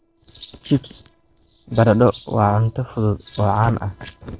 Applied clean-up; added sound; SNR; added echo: neural separator model SepFormer DNS4.